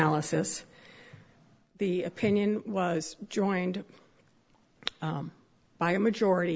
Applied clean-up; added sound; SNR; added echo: none; none; none; none.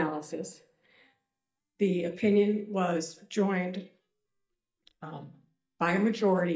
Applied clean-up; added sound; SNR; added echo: neural mask model DeepFilterNet 3.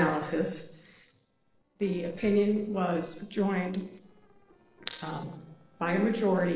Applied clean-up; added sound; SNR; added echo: neural separator model SepFormer DNS4.